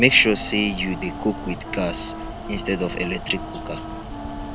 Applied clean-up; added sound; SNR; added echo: none; Wind instrument, woodwind instrument + Mechanical fan; 8 dB; none.